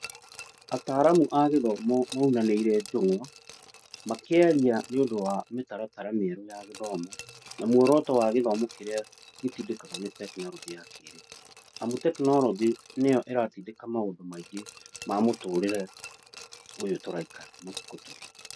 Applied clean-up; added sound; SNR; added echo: none; Glass; 19 dB; none.